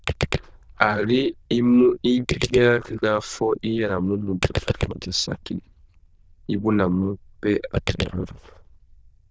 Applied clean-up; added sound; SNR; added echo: neural diffusion model UNIVERSE++.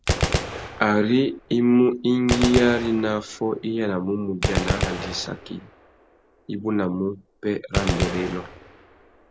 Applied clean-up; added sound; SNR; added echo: none; Gunshot, gunfire; 5 dB; none.